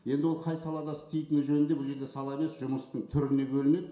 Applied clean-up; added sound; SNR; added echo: none; none; none; reverberation time 0.7 s.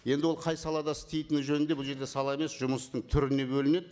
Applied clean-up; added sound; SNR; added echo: none; none; none; none.